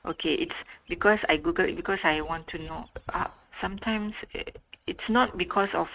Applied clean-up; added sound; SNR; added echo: neural mask model RNNoise.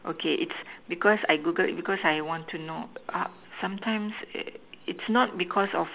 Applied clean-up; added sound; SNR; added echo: none; none; none; none.